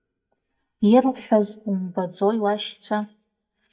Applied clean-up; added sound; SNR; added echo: neural mask model DeepFilterNet 3.